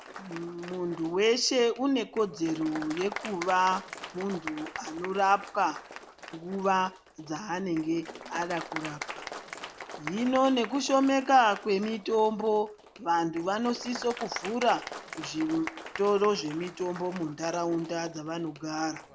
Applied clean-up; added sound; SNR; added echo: none; Applause; 14 dB; none.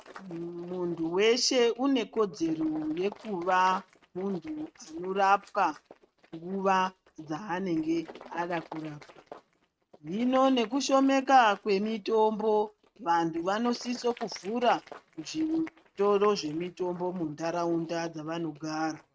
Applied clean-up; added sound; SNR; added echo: neural mask model RNNoise.